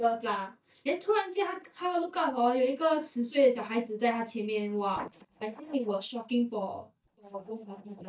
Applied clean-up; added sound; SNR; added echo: neural mask model DeepFilterNet 3.